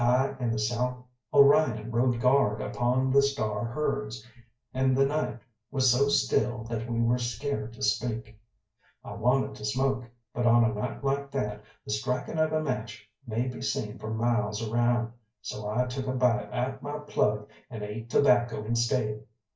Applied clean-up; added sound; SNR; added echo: none; none; none; reverberation time 0.2 s.